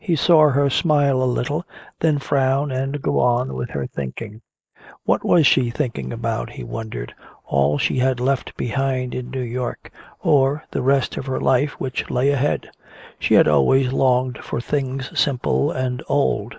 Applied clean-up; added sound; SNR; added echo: neural mask model Resemble Enhance denoiser.